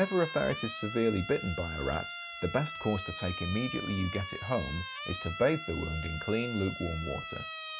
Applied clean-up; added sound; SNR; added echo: none; Siren; 6 dB; none.